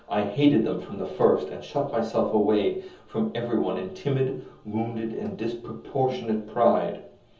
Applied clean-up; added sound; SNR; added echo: none; Snare drum; 19 dB; reverberation time 0.7 s.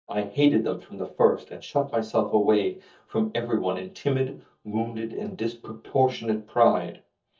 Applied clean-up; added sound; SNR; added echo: neural mask model DeepFilterNet 3.